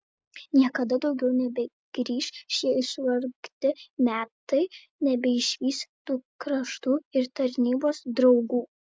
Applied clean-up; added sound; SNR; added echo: none; none; none; none.